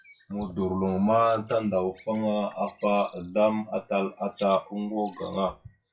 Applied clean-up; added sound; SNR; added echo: classical method WPE with log-MMSE.